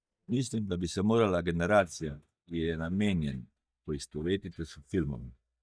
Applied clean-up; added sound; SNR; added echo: neural mask model DeepFilterNet 3.